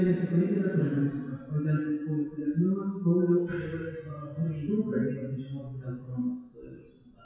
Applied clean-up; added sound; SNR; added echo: classical method WPE with log-MMSE.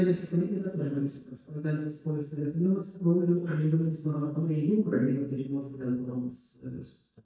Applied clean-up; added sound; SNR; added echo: neural mask model DeepFilterNet 3.